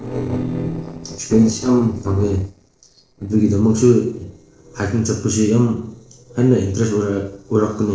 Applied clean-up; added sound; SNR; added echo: neural separator model SepFormer DNS4.